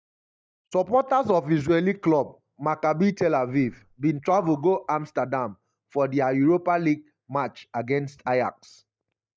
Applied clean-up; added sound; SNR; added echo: neural mask model DeepFilterNet 3.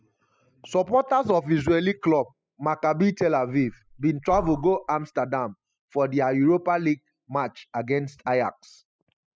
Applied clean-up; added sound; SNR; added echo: classical method spectral subtraction.